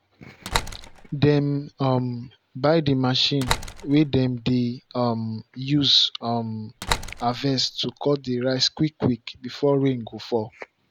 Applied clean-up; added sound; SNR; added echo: none; Slam; 9 dB; none.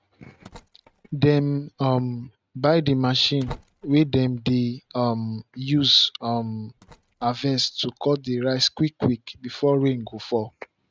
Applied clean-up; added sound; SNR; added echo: neural mask model RNNoise.